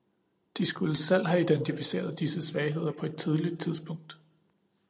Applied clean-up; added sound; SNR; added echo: none; none; none; none.